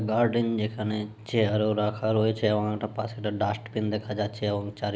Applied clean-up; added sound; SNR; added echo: none; none; none; none.